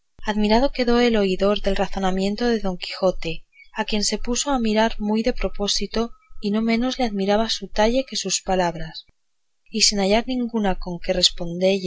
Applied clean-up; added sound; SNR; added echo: none; none; none; none.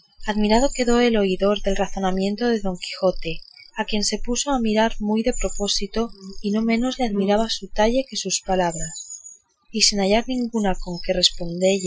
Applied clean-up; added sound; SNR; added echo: classical method Wiener filter.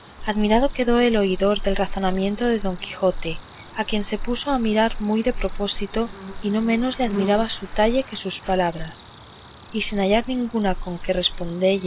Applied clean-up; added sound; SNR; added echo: none; Cricket; 15 dB; none.